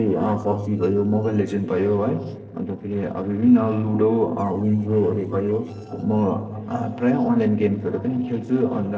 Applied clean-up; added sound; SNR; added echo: neural separator model SepFormer DNS4.